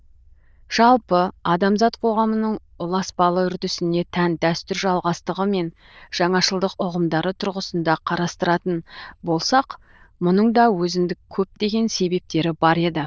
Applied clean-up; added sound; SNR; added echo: neural diffusion model UNIVERSE++.